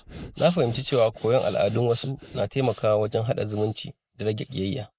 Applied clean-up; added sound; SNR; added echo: neural mask model Resemble Enhance denoiser.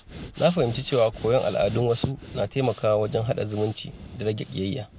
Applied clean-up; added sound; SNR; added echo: none; Breathing; 16 dB; none.